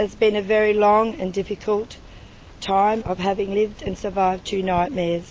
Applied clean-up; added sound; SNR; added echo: none; none; none; none.